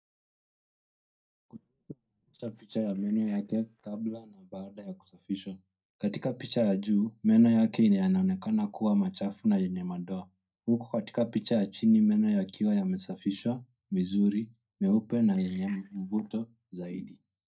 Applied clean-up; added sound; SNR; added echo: neural mask model DeepFilterNet 3.